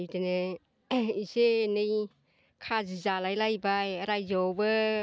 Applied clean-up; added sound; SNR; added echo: none; none; none; none.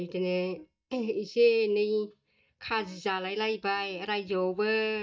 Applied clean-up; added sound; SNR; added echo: neural mask model DeepFilterNet 3.